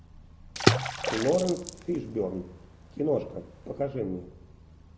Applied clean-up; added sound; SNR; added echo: none; Water / Splash, splatter; 0 dB; none.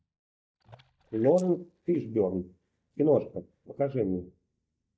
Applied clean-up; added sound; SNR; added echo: neural mask model DeepFilterNet 3.